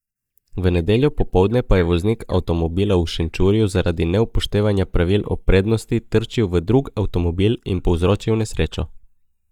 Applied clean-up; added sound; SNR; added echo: neural mask model DeepFilterNet 3.